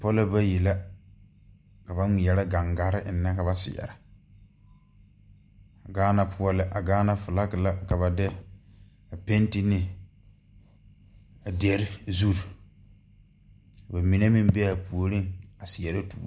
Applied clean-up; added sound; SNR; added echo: none; none; none; none.